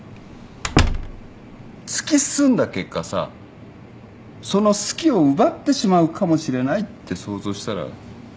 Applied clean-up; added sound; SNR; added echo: none; Slam; 2 dB; none.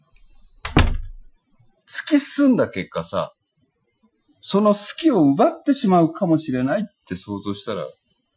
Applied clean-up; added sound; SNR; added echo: classical method Wiener filter.